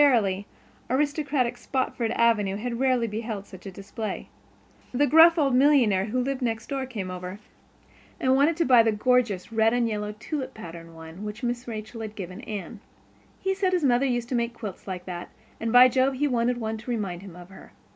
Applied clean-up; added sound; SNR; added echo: none; none; none; none.